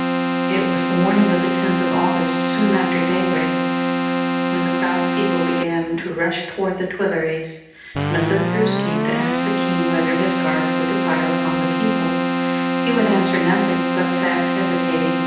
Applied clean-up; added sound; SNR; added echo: none; Keyboard (musical); -2 dB; reverberation time 0.8 s.